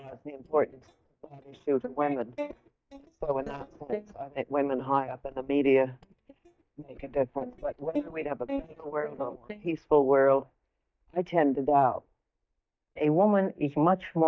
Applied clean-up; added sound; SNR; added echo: neural mask model DeepFilterNet 3.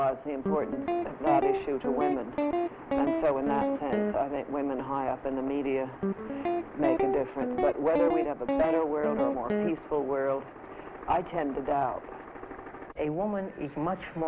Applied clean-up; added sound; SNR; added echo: none; Guitar; 0 dB; none.